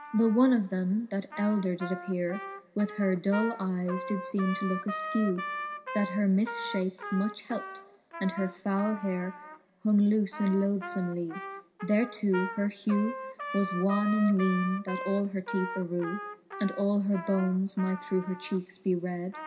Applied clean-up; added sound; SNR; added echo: none; Trumpet; 11 dB; none.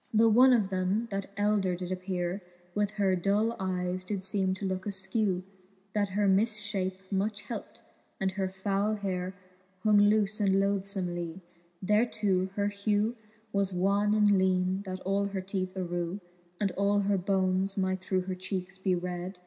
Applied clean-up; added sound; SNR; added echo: none; none; none; none.